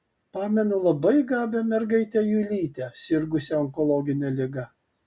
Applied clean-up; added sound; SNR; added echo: none; none; none; none.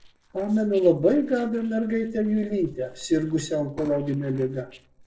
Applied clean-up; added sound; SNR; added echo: neural separator model SepFormer DNS4.